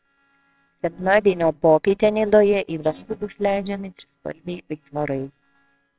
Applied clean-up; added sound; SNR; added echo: neural separator model SepFormer WHAMR!.